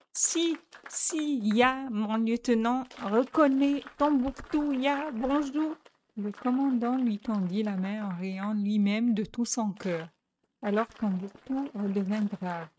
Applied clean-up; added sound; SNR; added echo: neural mask model RNNoise.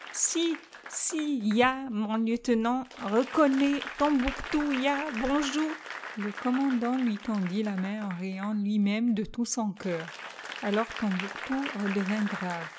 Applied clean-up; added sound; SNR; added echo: none; Applause / Crowd; 12 dB; none.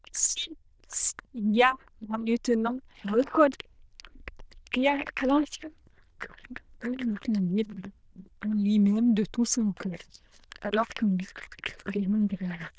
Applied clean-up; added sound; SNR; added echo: neural diffusion model UNIVERSE++.